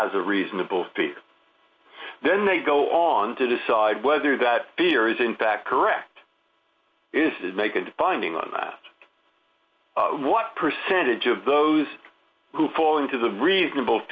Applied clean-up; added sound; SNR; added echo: none; none; none; none.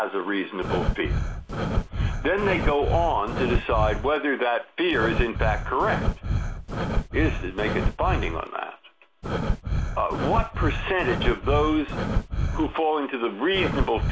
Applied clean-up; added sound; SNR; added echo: none; Breathing; 1 dB; none.